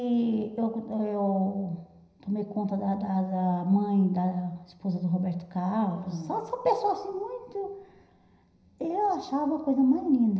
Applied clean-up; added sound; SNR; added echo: none; none; none; reverberation time 0.9 s.